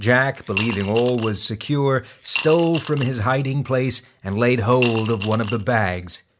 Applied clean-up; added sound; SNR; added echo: none; Coin (dropping) / Glass; 8 dB; none.